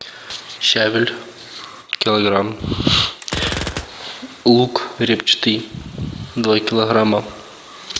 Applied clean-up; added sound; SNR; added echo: none; Gunshot, gunfire; 15 dB; none.